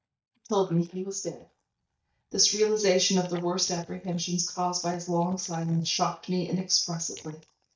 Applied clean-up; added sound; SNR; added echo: neural mask model DeepFilterNet 3.